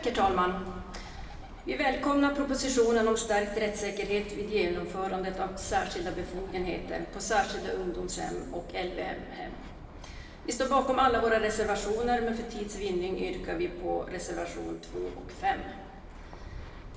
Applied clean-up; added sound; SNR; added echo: none; Bird; 13 dB; reverberation time 1.3 s.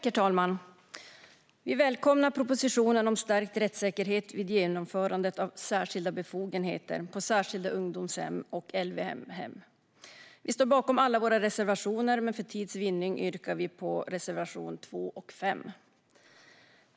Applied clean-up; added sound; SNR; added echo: none; none; none; none.